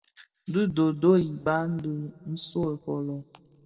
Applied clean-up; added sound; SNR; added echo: none; none; none; reverberation time 2.4 s.